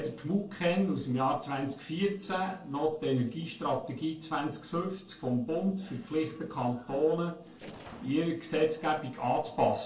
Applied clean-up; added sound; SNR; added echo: neural separator model SepFormer DNS4.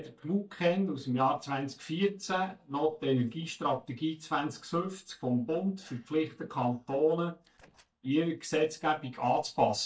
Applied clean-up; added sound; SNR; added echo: neural mask model DeepFilterNet 3.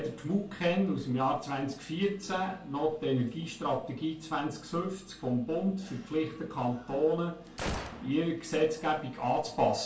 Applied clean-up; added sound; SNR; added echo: none; Gunshot, gunfire; 11 dB; reverberation time 0.3 s.